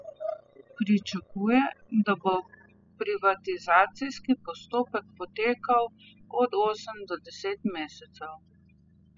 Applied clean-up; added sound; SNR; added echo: classical method spectral subtraction.